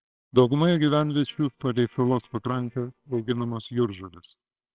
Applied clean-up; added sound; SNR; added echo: neural separator model SepFormer WHAMR!.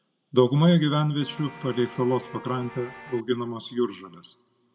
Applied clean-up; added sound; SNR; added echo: none; Guitar; 17 dB; reverberation time 0.8 s.